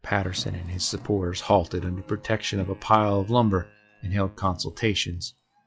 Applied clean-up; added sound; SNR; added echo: classical method log-MMSE.